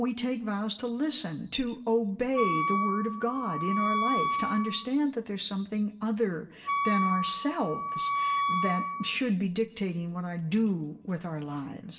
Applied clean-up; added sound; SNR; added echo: none; Wind instrument, woodwind instrument; 0 dB; reverberation time 1.0 s.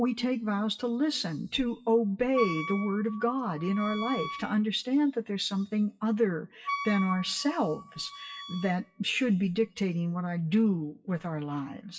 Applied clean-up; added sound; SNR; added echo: classical method WPE with log-MMSE.